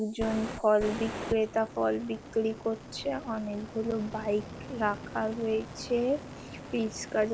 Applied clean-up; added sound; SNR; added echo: none; Fire; 11 dB; none.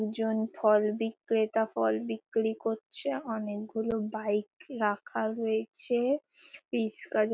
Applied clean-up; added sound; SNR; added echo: none; none; none; none.